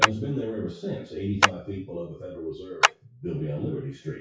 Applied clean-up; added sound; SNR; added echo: classical method WPE with log-MMSE.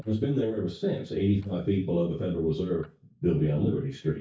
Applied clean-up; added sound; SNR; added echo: neural mask model DeepFilterNet 3.